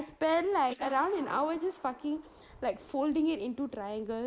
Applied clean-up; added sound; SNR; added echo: neural mask model Resemble Enhance denoiser.